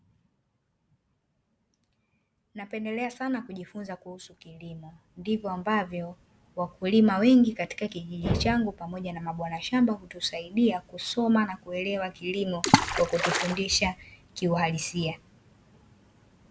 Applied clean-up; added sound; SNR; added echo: none; Water / Splash, splatter; -3 dB; none.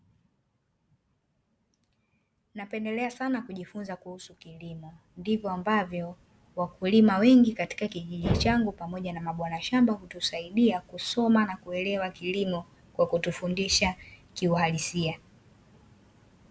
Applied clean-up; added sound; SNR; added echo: none; none; none; none.